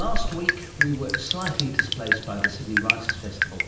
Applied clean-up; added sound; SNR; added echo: none; Drip; -5 dB; reverberation time 0.8 s.